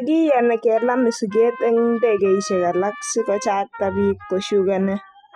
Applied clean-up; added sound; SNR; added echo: classical method spectral subtraction.